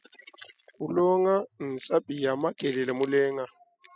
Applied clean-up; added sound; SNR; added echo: classical method spectral subtraction.